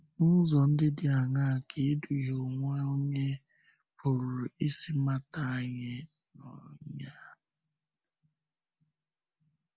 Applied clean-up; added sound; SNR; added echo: none; none; none; none.